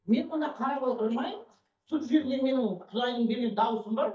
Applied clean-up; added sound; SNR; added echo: neural mask model DeepFilterNet 3.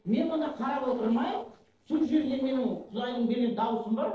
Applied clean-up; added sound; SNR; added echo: neural separator model SepFormer DNS4.